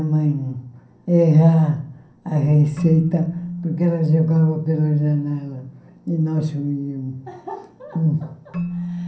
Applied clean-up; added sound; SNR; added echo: none; Keyboard (musical); 13 dB; reverberation time 0.6 s.